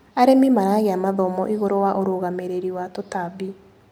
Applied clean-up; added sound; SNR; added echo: none; none; none; none.